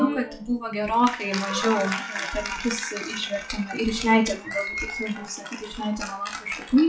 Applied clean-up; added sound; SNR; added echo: classical method WPE with log-MMSE.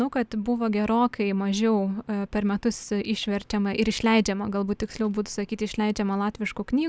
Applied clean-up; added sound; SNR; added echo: none; none; none; none.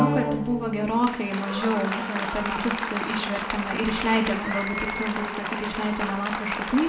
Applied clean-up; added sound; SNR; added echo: none; Applause; 3 dB; reverberation time 0.8 s.